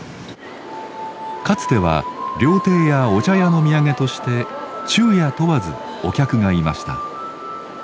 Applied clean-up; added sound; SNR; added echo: none; none; none; none.